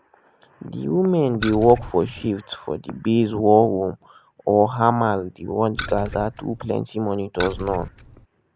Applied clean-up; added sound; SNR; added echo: none; Keys jangling; 11 dB; none.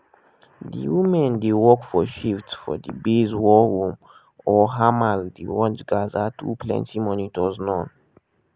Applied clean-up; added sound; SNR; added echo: none; none; none; none.